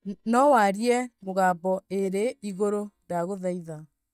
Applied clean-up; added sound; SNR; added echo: neural mask model DeepFilterNet 3.